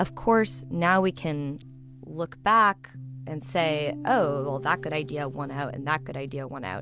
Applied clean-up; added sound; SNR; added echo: none; none; none; none.